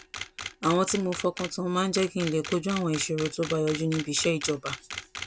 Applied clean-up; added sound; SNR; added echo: none; Camera; 11 dB; none.